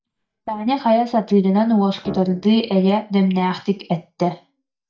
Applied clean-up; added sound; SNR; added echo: neural mask model DeepFilterNet 3.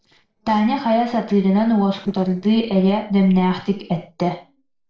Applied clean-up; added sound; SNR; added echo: neural separator model SepFormer DNS4.